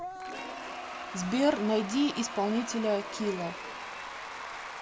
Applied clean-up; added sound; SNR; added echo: none; Applause / Crowd / Cheering; 8 dB; none.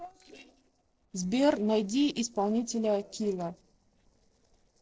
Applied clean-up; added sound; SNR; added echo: neural separator model SepFormer DNS4.